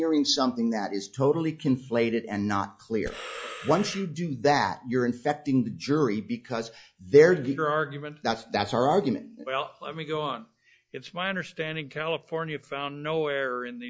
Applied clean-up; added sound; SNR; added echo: classical method log-MMSE.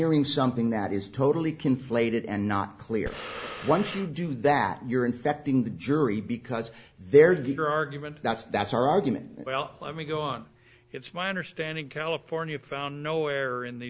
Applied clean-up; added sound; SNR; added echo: none; Breathing; 12 dB; none.